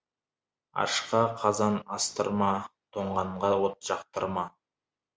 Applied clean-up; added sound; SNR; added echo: none; none; none; none.